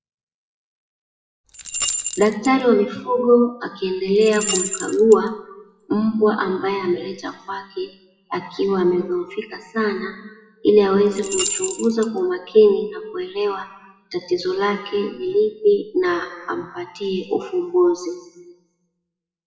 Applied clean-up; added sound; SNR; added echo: classical method WPE with log-MMSE.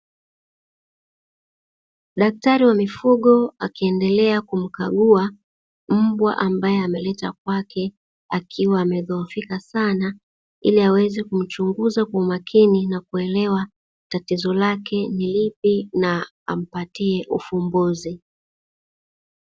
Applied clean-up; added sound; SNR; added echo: none; none; none; none.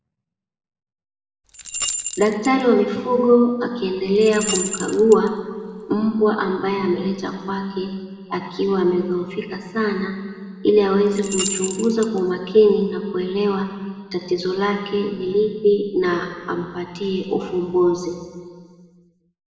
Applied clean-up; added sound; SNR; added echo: none; Rattle / Keys jangling; 9 dB; reverberation time 1.7 s.